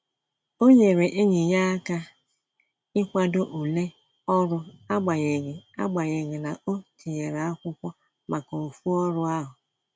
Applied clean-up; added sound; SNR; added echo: none; none; none; none.